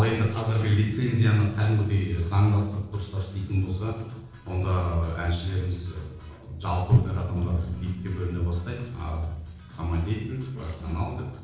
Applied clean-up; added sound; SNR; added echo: neural separator model SepFormer DNS4.